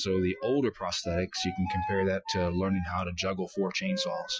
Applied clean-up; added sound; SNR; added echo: classical method Wiener filter.